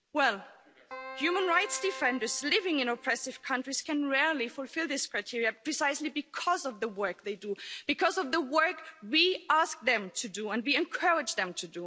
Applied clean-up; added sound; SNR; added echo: none; Keyboard (musical); 14 dB; none.